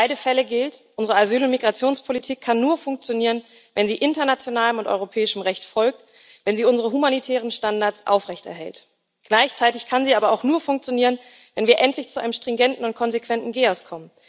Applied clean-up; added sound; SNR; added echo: none; none; none; none.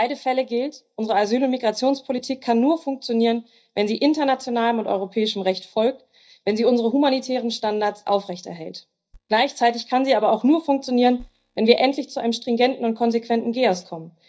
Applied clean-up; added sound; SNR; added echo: neural mask model DeepFilterNet 3.